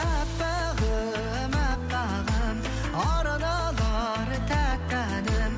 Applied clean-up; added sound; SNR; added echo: none; none; none; none.